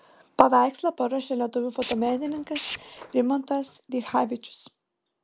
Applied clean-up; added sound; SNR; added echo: none; Tools; 14 dB; none.